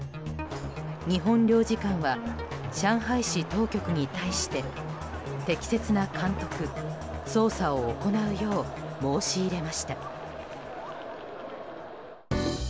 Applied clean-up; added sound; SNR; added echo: none; none; none; none.